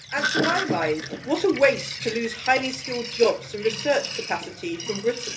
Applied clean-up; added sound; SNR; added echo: none; Sink (filling or washing); 8 dB; reverberation time 0.3 s.